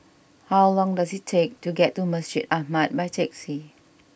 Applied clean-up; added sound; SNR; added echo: none; none; none; none.